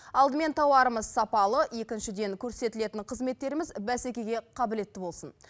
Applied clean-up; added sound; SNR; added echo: none; none; none; none.